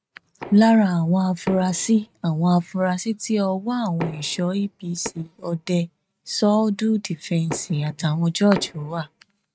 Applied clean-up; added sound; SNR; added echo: neural mask model RNNoise.